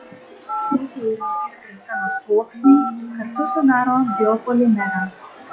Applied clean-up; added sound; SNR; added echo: classical method log-MMSE.